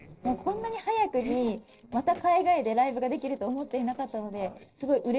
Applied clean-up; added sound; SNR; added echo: neural separator model SepFormer DNS4.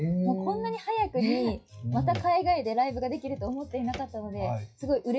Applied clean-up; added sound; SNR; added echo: classical method WPE with log-MMSE.